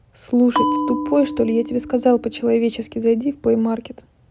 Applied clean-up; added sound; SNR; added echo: none; Bell; 7 dB; none.